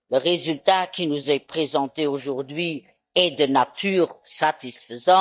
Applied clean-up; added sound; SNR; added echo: neural mask model DeepFilterNet 3.